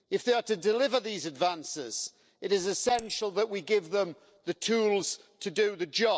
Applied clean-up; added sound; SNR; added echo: neural separator model SepFormer DNS4.